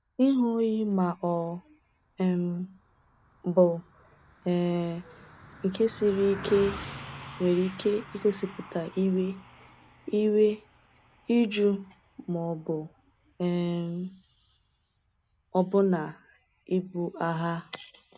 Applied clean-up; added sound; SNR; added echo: none; Car passing by; 19 dB; none.